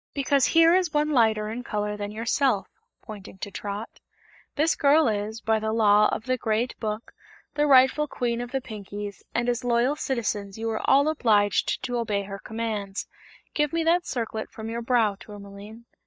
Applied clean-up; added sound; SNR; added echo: neural mask model DeepFilterNet 3.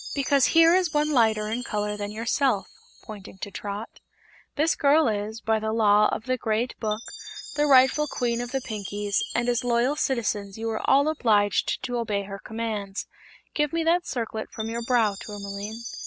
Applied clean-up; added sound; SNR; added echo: none; Chime; 15 dB; none.